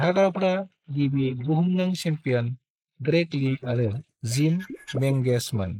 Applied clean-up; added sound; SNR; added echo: neural mask model Resemble Enhance denoiser.